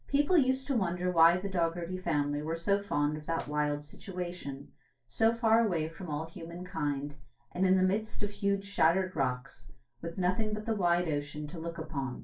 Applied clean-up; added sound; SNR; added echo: neural separator model SepFormer DNS4.